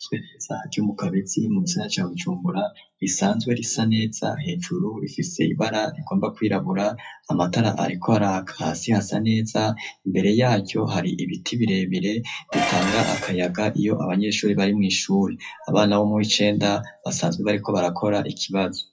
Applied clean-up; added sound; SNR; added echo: classical method WPE with log-MMSE.